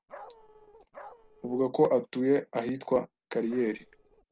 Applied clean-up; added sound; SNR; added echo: neural separator model SepFormer DNS4.